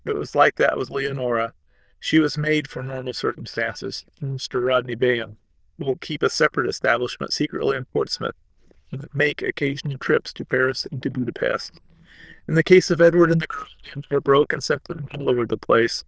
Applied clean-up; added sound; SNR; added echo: neural diffusion model UNIVERSE++.